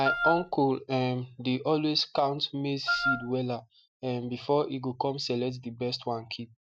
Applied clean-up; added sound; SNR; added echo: neural mask model RNNoise.